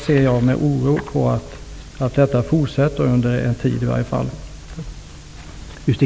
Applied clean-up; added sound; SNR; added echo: none; none; none; none.